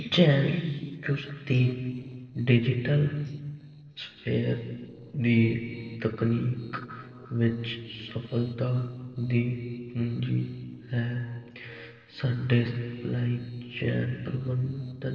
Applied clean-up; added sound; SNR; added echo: neural separator model SepFormer DNS4.